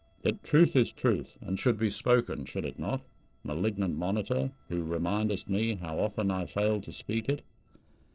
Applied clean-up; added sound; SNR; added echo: neural separator model SepFormer DNS4.